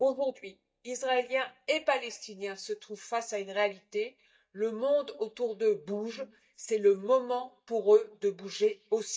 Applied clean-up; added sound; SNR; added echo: neural mask model DeepFilterNet 3.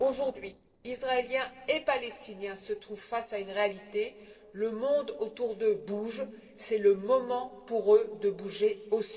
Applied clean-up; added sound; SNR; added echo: neural separator model SepFormer DNS4.